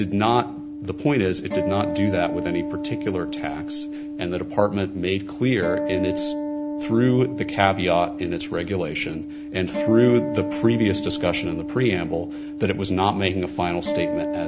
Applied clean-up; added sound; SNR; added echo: none; Acoustic guitar; 5 dB; none.